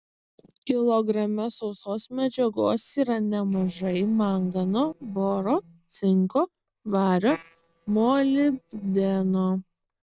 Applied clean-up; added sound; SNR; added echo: neural separator model SepFormer DNS4.